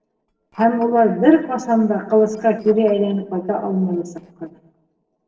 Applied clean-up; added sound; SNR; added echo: neural separator model SepFormer DNS4.